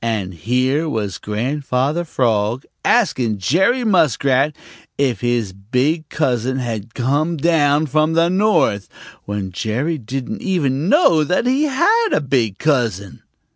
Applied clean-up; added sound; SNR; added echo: none; none; none; none.